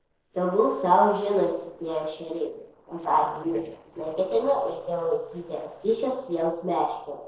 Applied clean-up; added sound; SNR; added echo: neural separator model SepFormer DNS4.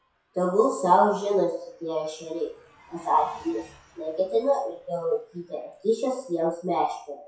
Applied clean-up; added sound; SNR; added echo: classical method WPE with log-MMSE.